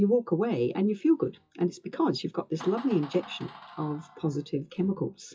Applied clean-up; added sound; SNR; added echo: classical method WPE with log-MMSE.